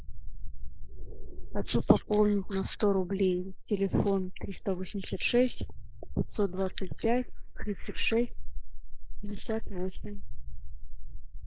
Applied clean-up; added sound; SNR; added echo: neural mask model Resemble Enhance denoiser.